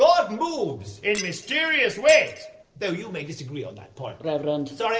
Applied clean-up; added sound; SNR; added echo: neural separator model SepFormer DNS4.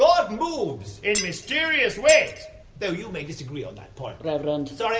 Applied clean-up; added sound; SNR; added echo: none; Shatter; 7 dB; none.